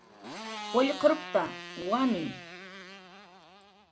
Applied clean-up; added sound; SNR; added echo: none; Motorcycle; 11 dB; none.